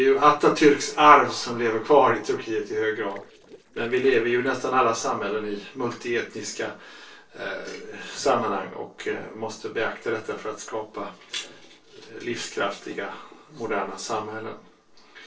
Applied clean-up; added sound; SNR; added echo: neural separator model SepFormer DNS4.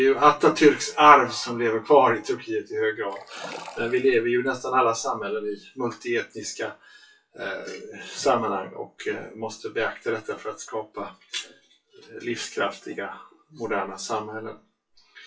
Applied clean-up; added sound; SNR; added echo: classical method WPE with log-MMSE.